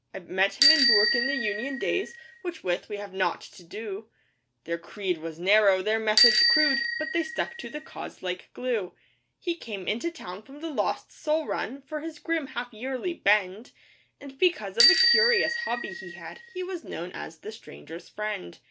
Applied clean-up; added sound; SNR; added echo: none; Bicycle bell; -3 dB; none.